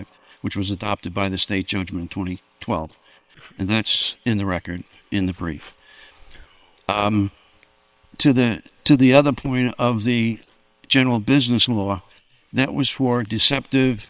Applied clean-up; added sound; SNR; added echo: neural separator model SepFormer WHAM!.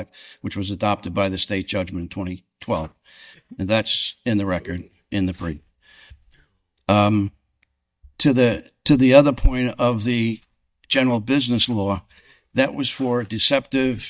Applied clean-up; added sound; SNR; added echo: neural mask model DeepFilterNet 3.